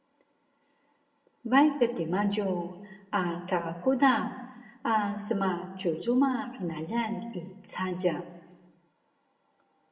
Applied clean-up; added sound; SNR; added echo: none; none; none; reverberation time 0.8 s.